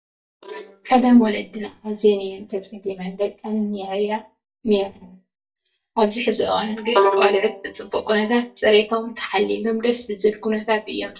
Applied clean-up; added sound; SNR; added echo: neural mask model DeepFilterNet 3.